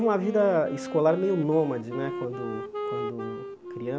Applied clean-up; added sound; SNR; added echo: none; Wind instrument, woodwind instrument; 9 dB; none.